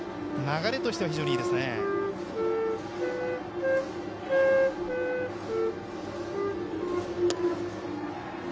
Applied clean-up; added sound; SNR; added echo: none; Wind instrument, woodwind instrument; 0 dB; none.